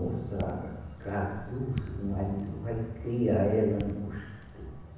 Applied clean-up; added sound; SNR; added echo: none; Raindrop / Drip; 13 dB; reverberation time 1.1 s.